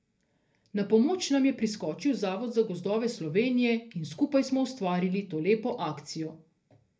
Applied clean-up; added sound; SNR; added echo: none; none; none; reverberation time 0.3 s.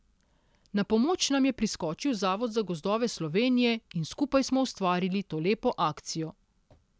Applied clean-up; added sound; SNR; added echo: none; none; none; none.